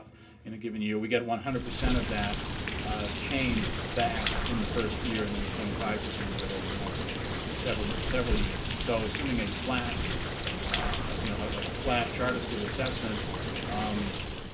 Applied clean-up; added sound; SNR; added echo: none; Rain; -1 dB; reverberation time 0.4 s.